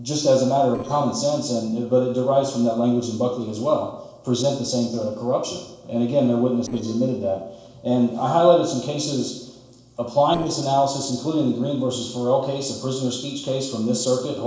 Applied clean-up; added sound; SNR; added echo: neural separator model SepFormer DNS4.